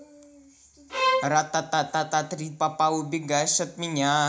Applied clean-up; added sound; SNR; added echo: none; Bowed string instrument; 1 dB; reverberation time 0.4 s.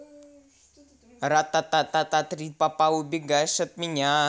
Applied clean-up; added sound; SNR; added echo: none; none; none; none.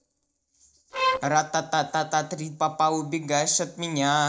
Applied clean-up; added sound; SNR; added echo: neural separator model SepFormer DNS4.